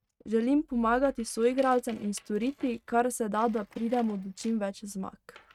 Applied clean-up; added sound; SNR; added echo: neural mask model RNNoise.